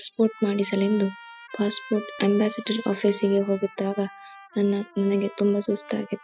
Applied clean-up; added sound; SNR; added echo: classical method spectral subtraction.